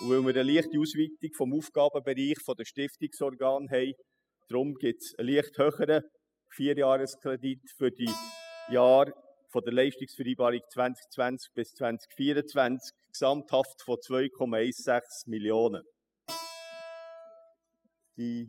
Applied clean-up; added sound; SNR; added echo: classical method spectral subtraction.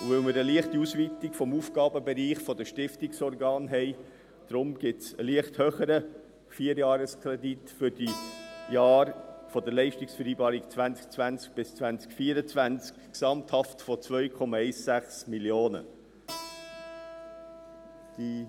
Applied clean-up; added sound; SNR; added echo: none; Keyboard (musical); 19 dB; none.